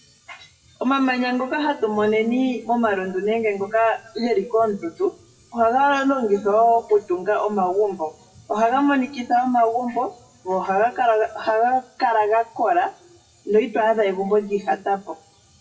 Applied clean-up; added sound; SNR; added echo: classical method WPE with log-MMSE.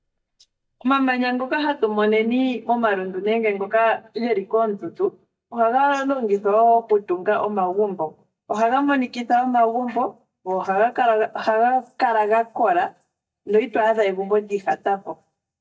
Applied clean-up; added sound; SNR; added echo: neural mask model DeepFilterNet 3.